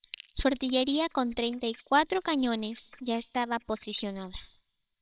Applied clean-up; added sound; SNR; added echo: neural separator model SepFormer WHAMR!.